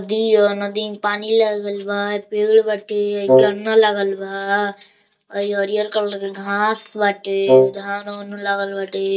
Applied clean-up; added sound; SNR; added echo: neural mask model DeepFilterNet 3.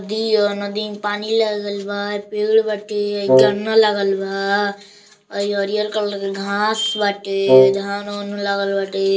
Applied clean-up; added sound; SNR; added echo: none; Wind instrument, woodwind instrument; -4 dB; reverberation time 0.2 s.